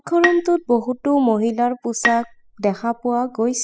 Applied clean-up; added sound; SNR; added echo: classical method spectral subtraction.